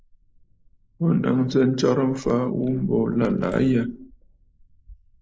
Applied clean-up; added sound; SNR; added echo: neural mask model Resemble Enhance denoiser.